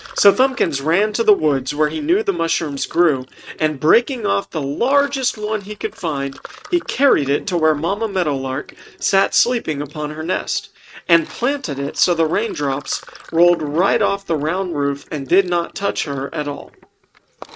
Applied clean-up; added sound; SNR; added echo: neural mask model RNNoise.